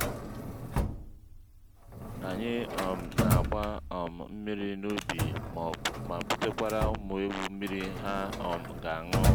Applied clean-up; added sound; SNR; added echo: none; Drawer open or close; -2 dB; none.